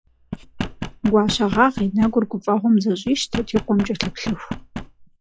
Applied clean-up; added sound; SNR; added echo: classical method log-MMSE.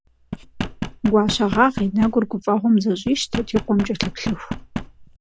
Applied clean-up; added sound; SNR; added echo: none; Knock; 9 dB; none.